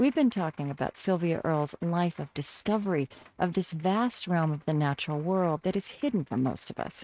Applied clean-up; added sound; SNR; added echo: neural mask model RNNoise.